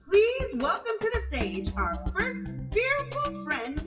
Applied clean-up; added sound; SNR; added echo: classical method WPE with log-MMSE.